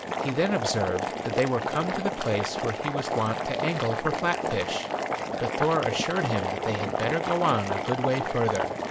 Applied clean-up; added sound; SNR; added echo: none; Boiling; 1 dB; none.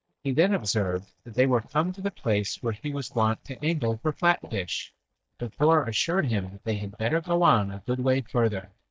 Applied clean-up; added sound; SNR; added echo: neural mask model DeepFilterNet 3.